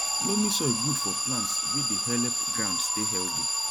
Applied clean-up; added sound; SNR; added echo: none; Alarm; -4 dB; none.